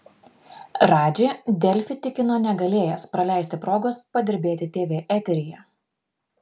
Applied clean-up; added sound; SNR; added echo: none; none; none; none.